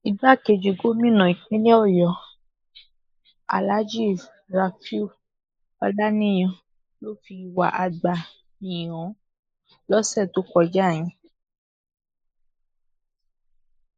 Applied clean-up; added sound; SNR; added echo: neural mask model Resemble Enhance denoiser.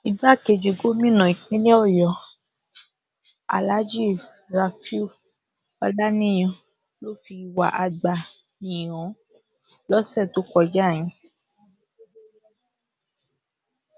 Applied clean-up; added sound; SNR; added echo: none; none; none; none.